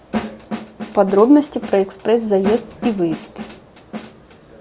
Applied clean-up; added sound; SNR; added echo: none; Snare drum; 11 dB; none.